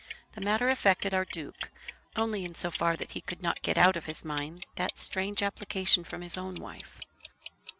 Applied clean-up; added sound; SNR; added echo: none; Clock; 3 dB; none.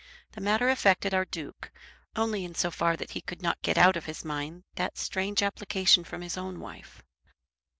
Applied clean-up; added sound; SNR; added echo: none; none; none; none.